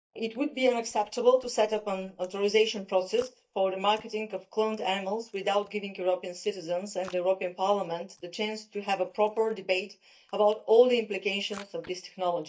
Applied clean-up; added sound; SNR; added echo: neural mask model DeepFilterNet 3.